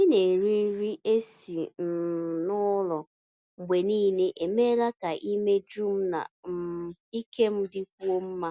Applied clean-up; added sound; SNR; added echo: none; none; none; none.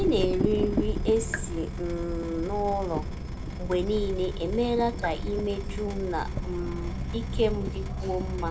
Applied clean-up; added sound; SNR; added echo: none; Drip / Water tap, faucet; 2 dB; reverberation time 1.1 s.